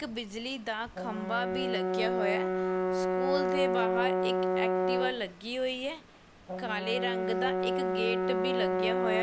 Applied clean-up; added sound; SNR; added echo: none; Brass instrument; -4 dB; none.